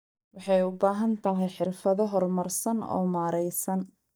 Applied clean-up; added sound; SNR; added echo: neural mask model DeepFilterNet 3.